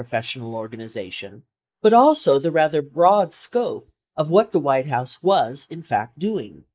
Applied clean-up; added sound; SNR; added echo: neural mask model Resemble Enhance denoiser.